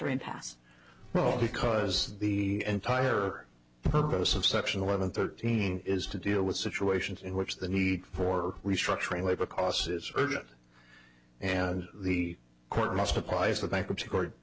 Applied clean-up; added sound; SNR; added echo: none; none; none; none.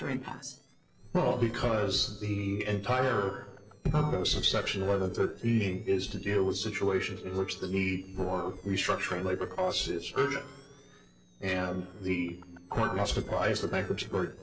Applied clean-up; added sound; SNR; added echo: neural separator model SepFormer DNS4.